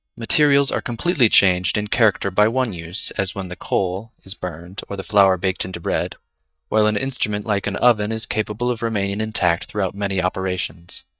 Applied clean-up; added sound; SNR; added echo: neural mask model DeepFilterNet 3.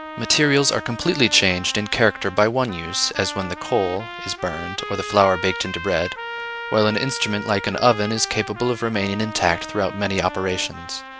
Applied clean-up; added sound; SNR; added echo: none; Trumpet; 11 dB; none.